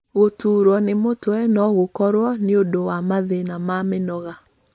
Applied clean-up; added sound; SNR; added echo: none; none; none; none.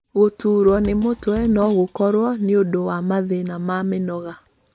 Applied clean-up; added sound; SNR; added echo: none; Bass drum / Snare drum; 17 dB; none.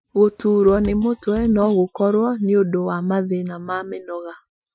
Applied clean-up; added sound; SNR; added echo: classical method Wiener filter.